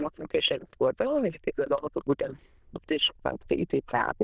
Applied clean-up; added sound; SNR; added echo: neural diffusion model UNIVERSE++.